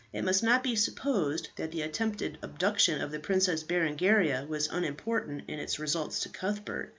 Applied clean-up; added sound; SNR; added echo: none; none; none; none.